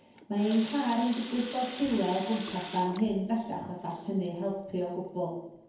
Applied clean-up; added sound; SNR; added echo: none; Water tap, faucet; 16 dB; reverberation time 0.9 s.